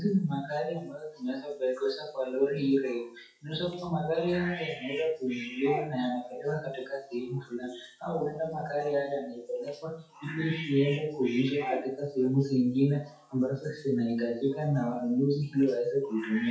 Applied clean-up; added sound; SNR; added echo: classical method WPE with log-MMSE.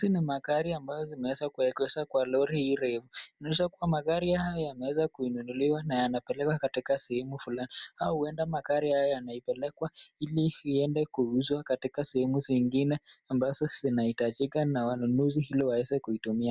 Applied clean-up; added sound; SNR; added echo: none; none; none; none.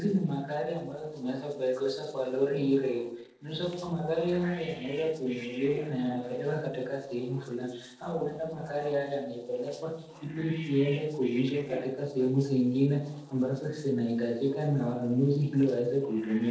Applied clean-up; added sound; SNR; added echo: neural separator model SepFormer DNS4.